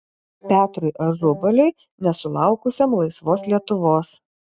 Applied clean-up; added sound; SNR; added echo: neural mask model RNNoise.